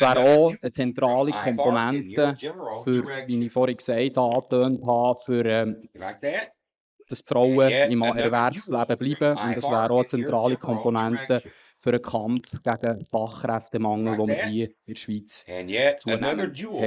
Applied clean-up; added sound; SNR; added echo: neural mask model Resemble Enhance denoiser.